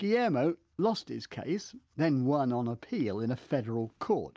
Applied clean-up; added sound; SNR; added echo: none; none; none; none.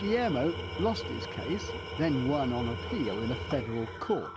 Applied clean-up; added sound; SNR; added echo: none; Tools; 6 dB; none.